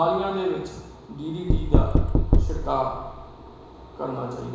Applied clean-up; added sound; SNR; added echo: none; Knock; -4 dB; reverberation time 1.0 s.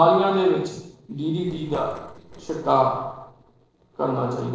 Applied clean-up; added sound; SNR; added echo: neural separator model SepFormer DNS4.